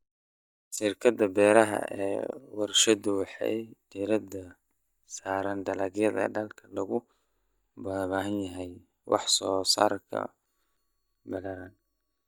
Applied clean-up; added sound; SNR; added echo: neural mask model DeepFilterNet 3.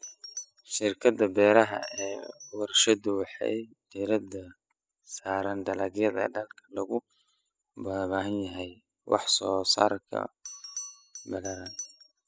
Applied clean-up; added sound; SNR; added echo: classical method spectral subtraction.